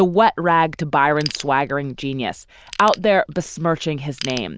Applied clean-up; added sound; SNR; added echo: neural diffusion model UNIVERSE++.